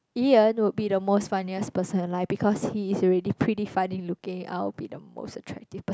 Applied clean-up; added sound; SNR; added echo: none; none; none; none.